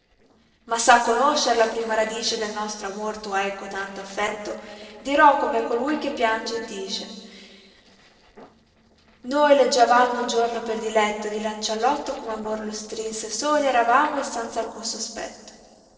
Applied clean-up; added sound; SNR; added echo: neural separator model SepFormer DNS4.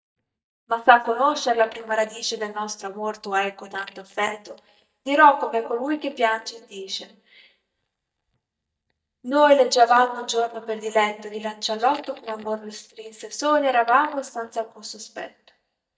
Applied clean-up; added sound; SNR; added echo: neural mask model DeepFilterNet 3.